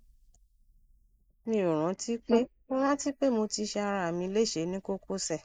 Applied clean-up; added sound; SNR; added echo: neural mask model Resemble Enhance denoiser.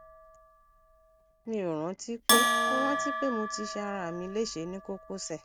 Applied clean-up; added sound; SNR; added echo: none; Bell; -3 dB; none.